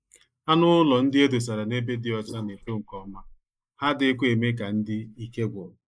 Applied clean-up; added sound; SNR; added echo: neural mask model Resemble Enhance denoiser.